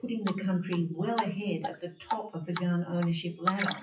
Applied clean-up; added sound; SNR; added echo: classical method WPE with log-MMSE.